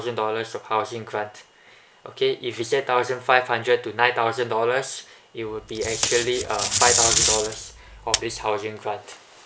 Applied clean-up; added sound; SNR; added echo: none; Packing tape, duct tape; -1 dB; none.